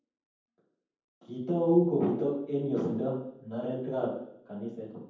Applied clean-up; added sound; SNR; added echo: none; none; none; reverberation time 0.9 s.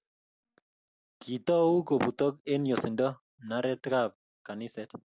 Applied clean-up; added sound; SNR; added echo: none; none; none; none.